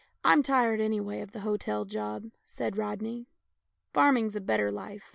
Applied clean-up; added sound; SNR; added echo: none; none; none; none.